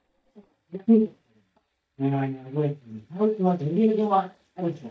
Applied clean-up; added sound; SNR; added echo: neural mask model DeepFilterNet 3.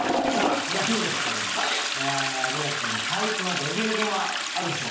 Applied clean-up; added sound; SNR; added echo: none; Toilet flush; -3 dB; reverberation time 0.5 s.